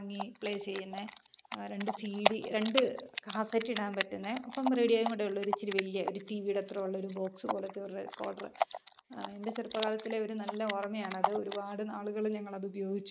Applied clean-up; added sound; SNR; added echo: neural mask model RNNoise.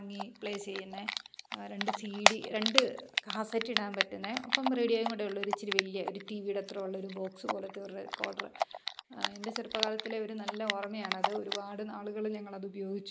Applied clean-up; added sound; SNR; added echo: none; Typing; 0 dB; none.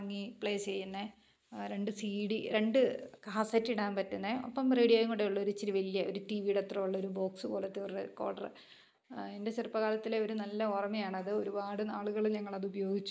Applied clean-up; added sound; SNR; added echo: none; none; none; none.